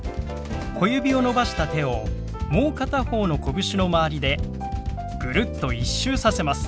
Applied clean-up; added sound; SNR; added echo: none; none; none; none.